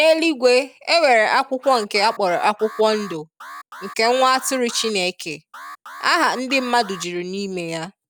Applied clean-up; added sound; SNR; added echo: none; Alarm; 18 dB; none.